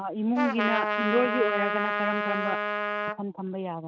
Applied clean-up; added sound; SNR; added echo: neural mask model RNNoise.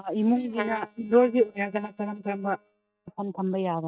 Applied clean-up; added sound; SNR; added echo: neural mask model DeepFilterNet 3.